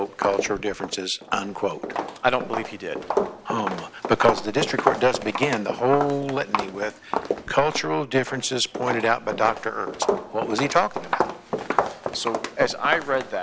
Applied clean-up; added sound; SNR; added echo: none; Walk, footsteps; 4 dB; none.